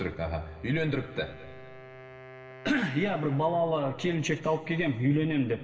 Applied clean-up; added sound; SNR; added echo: none; Wind instrument, woodwind instrument; 20 dB; reverberation time 2.5 s.